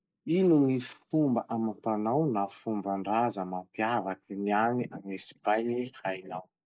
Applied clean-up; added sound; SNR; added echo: neural mask model Resemble Enhance denoiser.